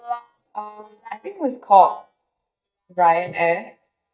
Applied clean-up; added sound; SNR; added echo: neural mask model DeepFilterNet 3.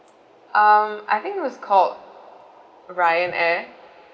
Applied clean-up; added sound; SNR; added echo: none; none; none; none.